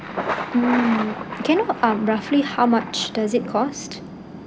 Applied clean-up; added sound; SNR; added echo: none; Thunder; 9 dB; none.